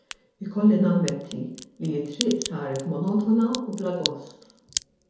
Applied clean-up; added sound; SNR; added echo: none; Crack; 12 dB; reverberation time 0.8 s.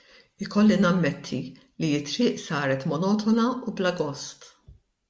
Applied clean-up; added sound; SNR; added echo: none; none; none; none.